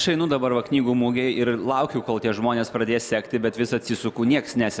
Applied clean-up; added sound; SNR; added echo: none; none; none; none.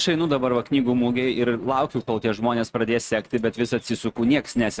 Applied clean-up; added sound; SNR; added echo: neural mask model RNNoise.